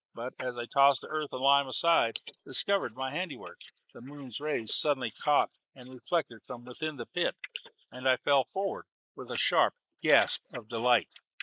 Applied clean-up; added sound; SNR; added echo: neural mask model Resemble Enhance denoiser.